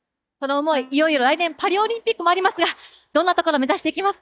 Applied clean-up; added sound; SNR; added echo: neural mask model DeepFilterNet 3.